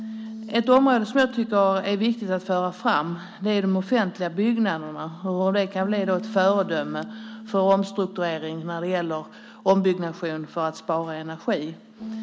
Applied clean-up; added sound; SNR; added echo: none; Bass guitar; 16 dB; none.